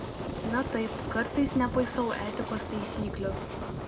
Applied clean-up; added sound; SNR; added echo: none; Fire; 3 dB; reverberation time 1.1 s.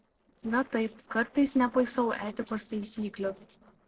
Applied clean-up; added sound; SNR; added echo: neural separator model SepFormer DNS4.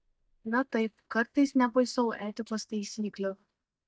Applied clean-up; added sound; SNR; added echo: neural mask model DeepFilterNet 3.